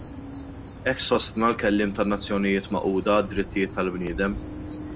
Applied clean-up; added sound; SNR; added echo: none; Bird vocalization, bird call, bird song; 6 dB; none.